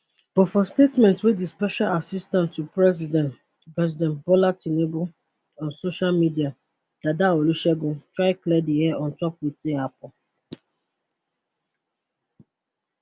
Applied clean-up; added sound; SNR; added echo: none; none; none; none.